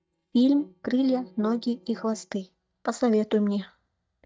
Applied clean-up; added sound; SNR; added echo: neural mask model DeepFilterNet 3.